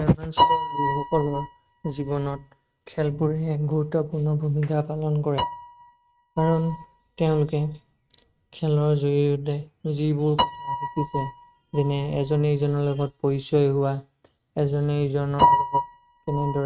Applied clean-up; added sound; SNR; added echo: neural mask model RNNoise.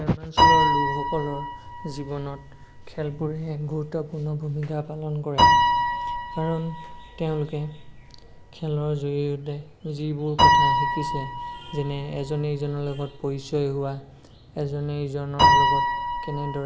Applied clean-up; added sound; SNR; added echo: none; Piano; -4 dB; none.